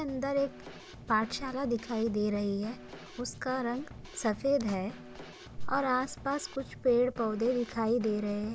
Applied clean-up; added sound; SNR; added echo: none; Snare drum / Drum kit; 16 dB; none.